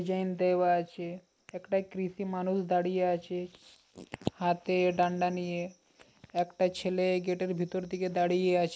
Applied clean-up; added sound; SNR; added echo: neural mask model Resemble Enhance denoiser.